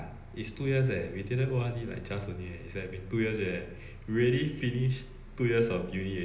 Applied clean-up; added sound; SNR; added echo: none; Bus; 16 dB; reverberation time 1.0 s.